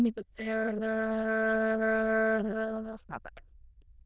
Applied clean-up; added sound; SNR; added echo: neural diffusion model UNIVERSE++.